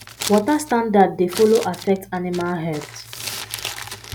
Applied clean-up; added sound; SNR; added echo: none; Crumpling, crinkling; 13 dB; none.